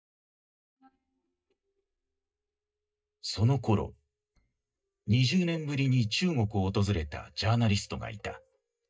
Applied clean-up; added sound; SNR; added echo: neural mask model DeepFilterNet 3.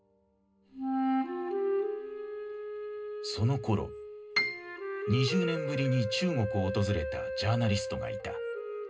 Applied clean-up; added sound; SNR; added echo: none; Piano; 7 dB; reverberation time 0.2 s.